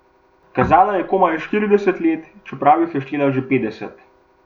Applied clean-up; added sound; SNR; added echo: none; none; none; none.